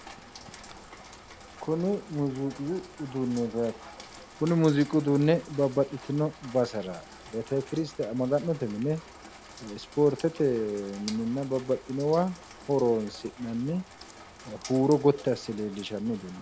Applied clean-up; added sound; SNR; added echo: none; Rain; 18 dB; none.